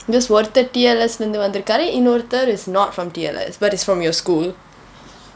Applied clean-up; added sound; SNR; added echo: none; none; none; none.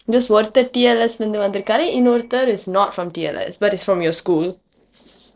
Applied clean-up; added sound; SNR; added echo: neural separator model SepFormer DNS4.